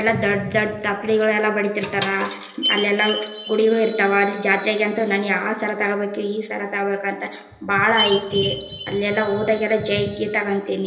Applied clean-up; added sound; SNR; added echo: none; Chime; 12 dB; reverberation time 1.4 s.